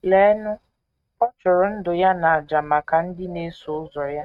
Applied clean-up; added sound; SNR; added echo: neural mask model RNNoise.